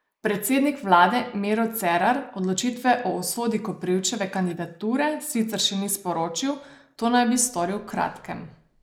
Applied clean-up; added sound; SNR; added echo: neural mask model Resemble Enhance denoiser.